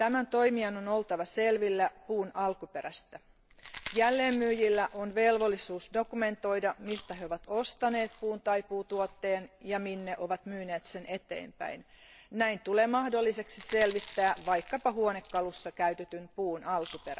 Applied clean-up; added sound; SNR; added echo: none; Chewing, mastication; 19 dB; none.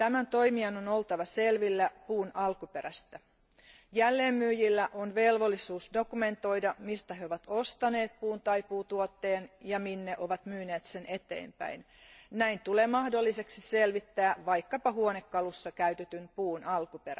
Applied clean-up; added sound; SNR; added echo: none; none; none; none.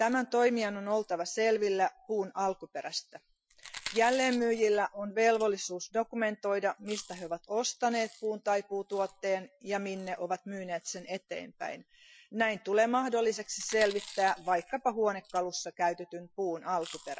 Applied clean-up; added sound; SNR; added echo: classical method Wiener filter.